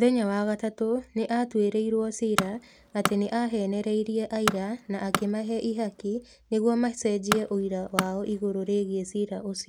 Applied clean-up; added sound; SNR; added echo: none; Tools; 7 dB; none.